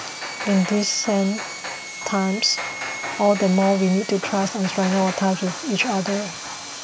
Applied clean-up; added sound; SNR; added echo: none; Sawing + Hammer; 9 dB; none.